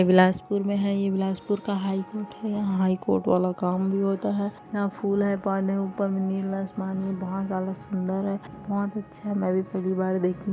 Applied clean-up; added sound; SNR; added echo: none; none; none; none.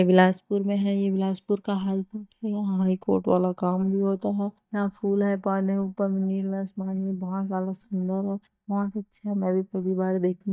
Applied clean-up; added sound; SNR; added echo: neural mask model DeepFilterNet 3.